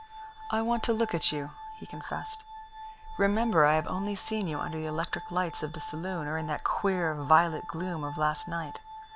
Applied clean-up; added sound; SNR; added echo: none; Glass; 13 dB; none.